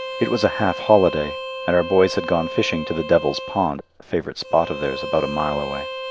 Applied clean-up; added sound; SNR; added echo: none; Bowed string instrument; 10 dB; none.